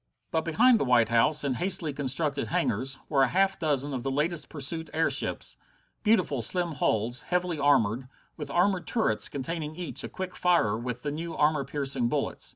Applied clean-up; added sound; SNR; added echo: none; none; none; none.